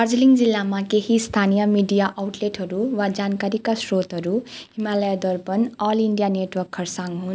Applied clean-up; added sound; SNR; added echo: none; none; none; none.